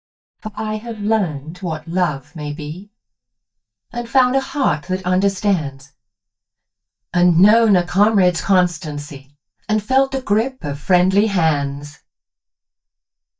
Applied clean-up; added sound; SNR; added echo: neural mask model DeepFilterNet 3.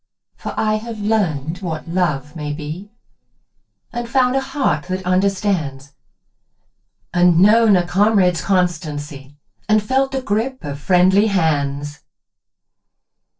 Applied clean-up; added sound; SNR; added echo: neural separator model SepFormer DNS4.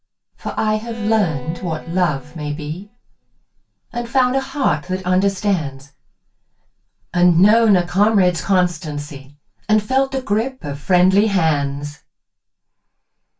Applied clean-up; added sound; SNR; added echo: none; Bowed string instrument; 17 dB; reverberation time 0.2 s.